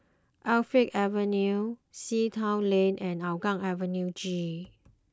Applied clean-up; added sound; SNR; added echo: none; none; none; none.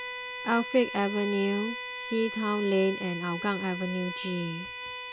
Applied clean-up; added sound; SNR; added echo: none; Bowed string instrument; 8 dB; none.